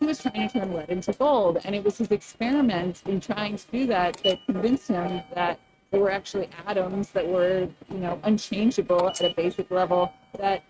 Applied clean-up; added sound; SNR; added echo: neural mask model RNNoise.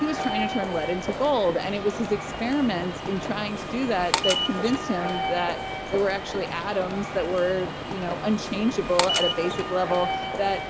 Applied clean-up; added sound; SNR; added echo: none; Walk, footsteps / Subway, metro, underground; 4 dB; none.